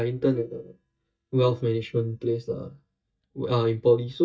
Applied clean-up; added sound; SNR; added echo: neural mask model DeepFilterNet 3.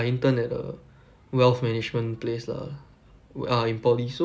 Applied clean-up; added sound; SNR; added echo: none; none; none; none.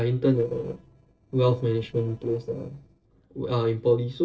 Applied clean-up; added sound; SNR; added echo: neural separator model SepFormer DNS4.